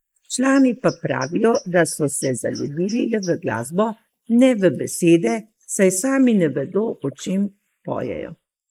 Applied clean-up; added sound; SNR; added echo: neural mask model Resemble Enhance denoiser.